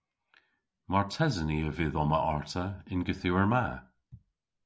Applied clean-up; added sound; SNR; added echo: none; none; none; none.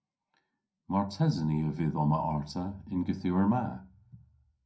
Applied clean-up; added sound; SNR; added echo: none; none; none; reverberation time 0.3 s.